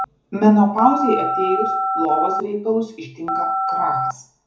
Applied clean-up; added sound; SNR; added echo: none; Telephone; 3 dB; reverberation time 0.6 s.